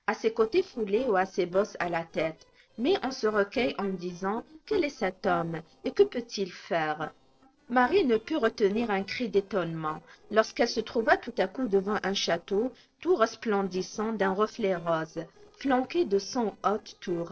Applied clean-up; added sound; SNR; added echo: neural separator model SepFormer DNS4.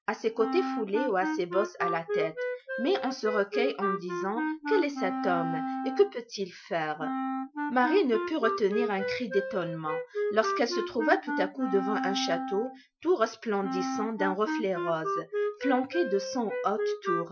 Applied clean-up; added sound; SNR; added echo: classical method Wiener filter.